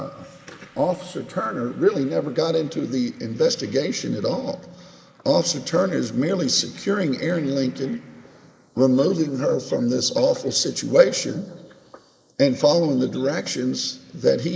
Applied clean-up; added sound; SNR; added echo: neural mask model Resemble Enhance denoiser.